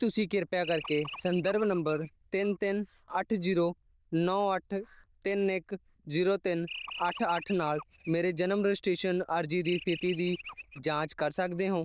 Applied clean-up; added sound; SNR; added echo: neural diffusion model UNIVERSE++.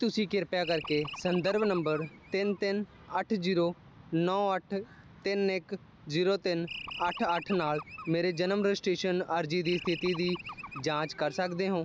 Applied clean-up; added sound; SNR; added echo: none; Animal; 13 dB; none.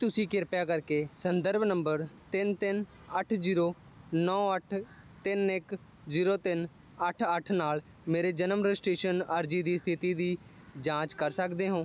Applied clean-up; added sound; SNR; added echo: none; none; none; none.